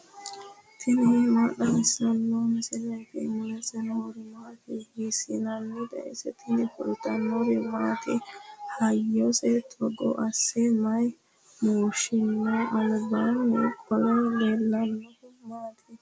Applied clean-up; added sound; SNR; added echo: none; none; none; none.